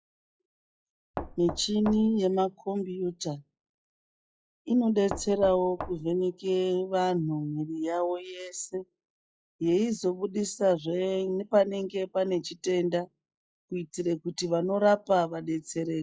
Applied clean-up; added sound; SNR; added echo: classical method log-MMSE.